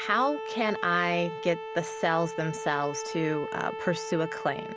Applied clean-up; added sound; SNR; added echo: none; Bowed string instrument; 8 dB; none.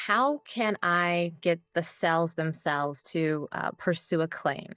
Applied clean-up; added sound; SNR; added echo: neural mask model DeepFilterNet 3.